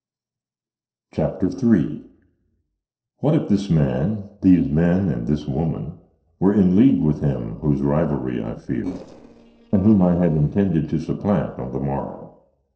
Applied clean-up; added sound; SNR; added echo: neural separator model SepFormer DNS4.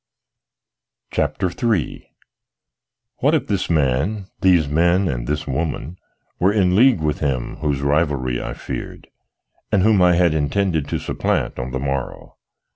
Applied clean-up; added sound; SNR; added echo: none; none; none; none.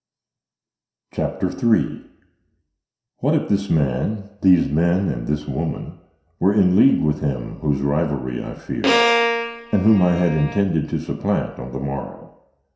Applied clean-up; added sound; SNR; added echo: none; Bowed string instrument; 1 dB; reverberation time 0.7 s.